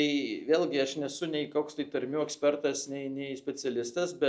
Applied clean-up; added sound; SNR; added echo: none; none; none; none.